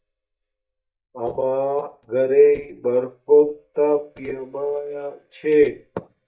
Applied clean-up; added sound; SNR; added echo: neural mask model DeepFilterNet 3.